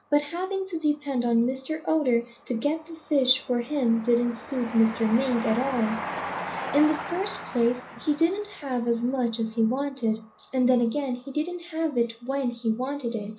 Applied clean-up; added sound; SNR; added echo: none; Train; 14 dB; reverberation time 0.4 s.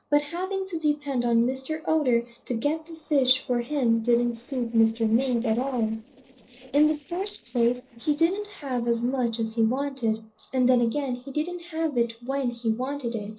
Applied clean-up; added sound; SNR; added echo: neural separator model SepFormer DNS4.